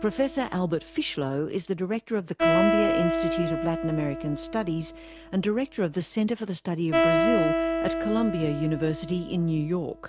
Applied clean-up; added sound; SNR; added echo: none; Acoustic guitar; 1 dB; none.